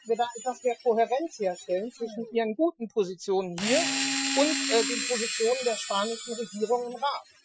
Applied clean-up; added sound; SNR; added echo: classical method Wiener filter.